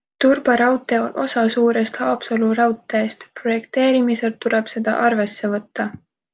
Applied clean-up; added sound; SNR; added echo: none; none; none; none.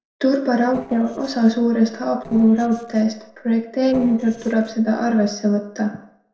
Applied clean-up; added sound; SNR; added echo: neural separator model SepFormer DNS4.